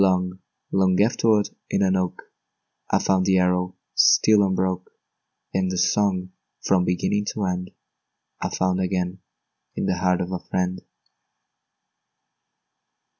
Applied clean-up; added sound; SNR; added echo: none; none; none; none.